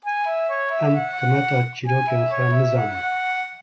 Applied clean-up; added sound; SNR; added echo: none; Wind instrument, woodwind instrument; 0 dB; none.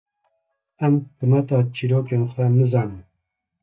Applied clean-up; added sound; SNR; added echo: neural mask model DeepFilterNet 3.